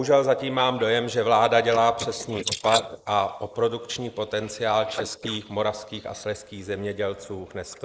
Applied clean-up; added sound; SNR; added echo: neural mask model Resemble Enhance denoiser.